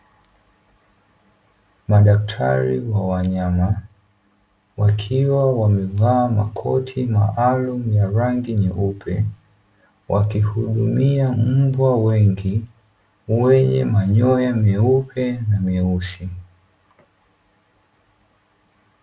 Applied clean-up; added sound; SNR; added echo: none; none; none; none.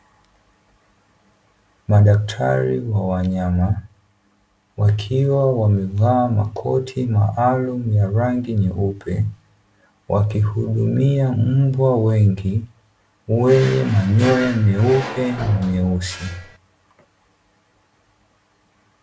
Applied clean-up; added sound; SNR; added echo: none; Drawer open or close; 11 dB; none.